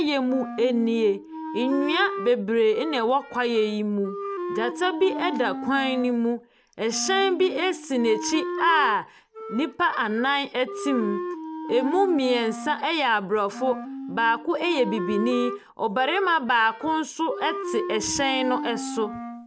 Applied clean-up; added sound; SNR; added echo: none; Wind instrument, woodwind instrument; 9 dB; none.